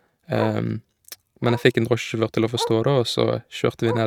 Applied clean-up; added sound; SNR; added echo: neural mask model RNNoise.